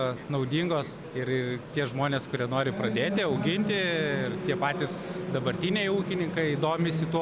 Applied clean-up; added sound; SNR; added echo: none; none; none; none.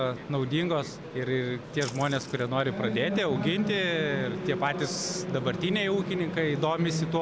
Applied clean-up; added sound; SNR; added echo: none; Splash, splatter; 17 dB; none.